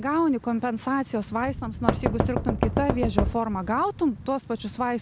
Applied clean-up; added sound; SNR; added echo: none; Knock; -1 dB; none.